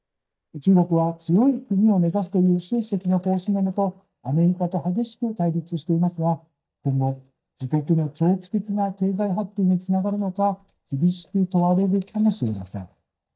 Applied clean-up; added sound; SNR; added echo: neural mask model DeepFilterNet 3.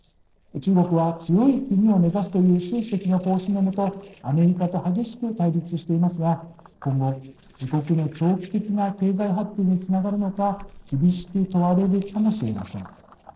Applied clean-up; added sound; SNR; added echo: neural separator model SepFormer DNS4.